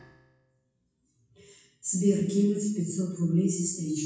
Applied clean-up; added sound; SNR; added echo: classical method WPE with log-MMSE.